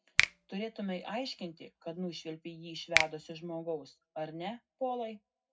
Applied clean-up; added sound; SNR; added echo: none; Finger snapping; -2 dB; reverberation time 0.3 s.